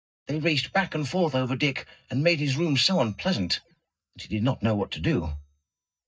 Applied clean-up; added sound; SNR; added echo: neural mask model DeepFilterNet 3.